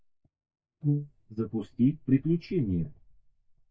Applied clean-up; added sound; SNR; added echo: neural mask model DeepFilterNet 3.